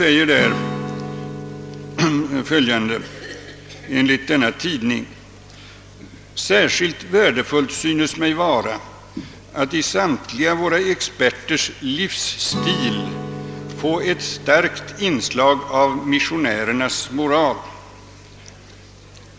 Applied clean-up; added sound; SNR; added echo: none; Guitar; 13 dB; none.